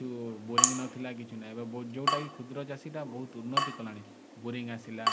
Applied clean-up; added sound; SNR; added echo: none; Drip / Water tap, faucet; -4 dB; none.